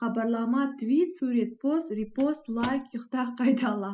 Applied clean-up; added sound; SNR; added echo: classical method spectral subtraction.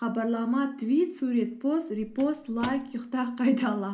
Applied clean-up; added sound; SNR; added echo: none; Microwave oven; 20 dB; none.